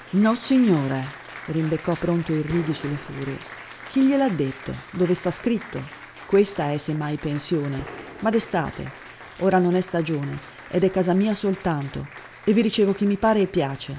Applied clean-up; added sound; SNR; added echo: none; Gunshot, gunfire + Applause; 17 dB; none.